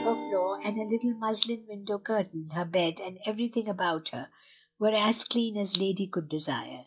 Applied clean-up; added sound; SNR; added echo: classical method log-MMSE.